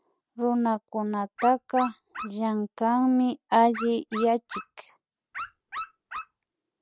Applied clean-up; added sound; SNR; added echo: none; Dog; 12 dB; none.